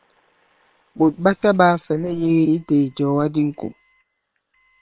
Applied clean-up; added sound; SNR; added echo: neural separator model SepFormer WHAM!.